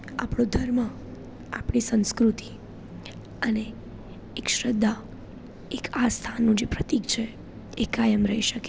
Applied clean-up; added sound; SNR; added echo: none; none; none; none.